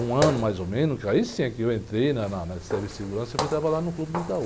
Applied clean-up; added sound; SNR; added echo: none; Walk, footsteps; 9 dB; none.